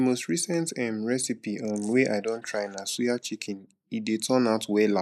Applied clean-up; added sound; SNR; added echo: neural mask model Resemble Enhance denoiser.